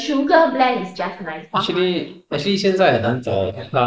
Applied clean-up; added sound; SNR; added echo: neural mask model Resemble Enhance denoiser.